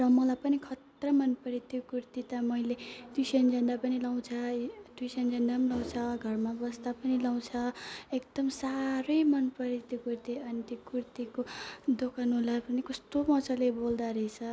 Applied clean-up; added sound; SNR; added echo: none; none; none; none.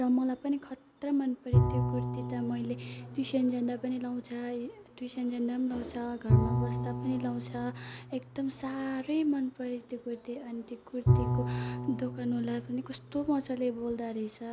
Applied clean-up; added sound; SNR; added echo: none; Bowed string instrument; 1 dB; none.